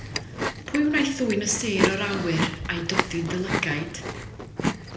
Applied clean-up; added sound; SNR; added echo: none; Chewing, mastication; 2 dB; reverberation time 0.7 s.